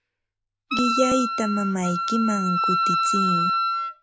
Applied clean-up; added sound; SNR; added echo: none; Wind instrument, woodwind instrument; -1 dB; none.